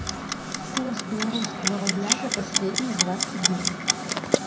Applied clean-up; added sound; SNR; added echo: none; Clock; -4 dB; reverberation time 0.4 s.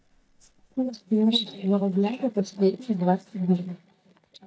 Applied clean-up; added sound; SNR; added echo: neural mask model DeepFilterNet 3.